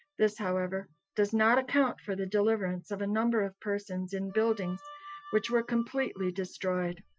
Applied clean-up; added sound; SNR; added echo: classical method Wiener filter.